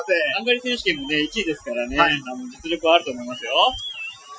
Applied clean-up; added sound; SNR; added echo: classical method Wiener filter.